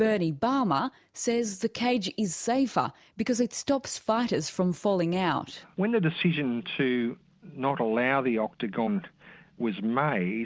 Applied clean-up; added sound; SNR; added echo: none; none; none; none.